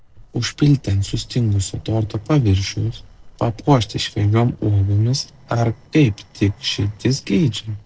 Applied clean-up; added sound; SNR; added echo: neural separator model SepFormer DNS4.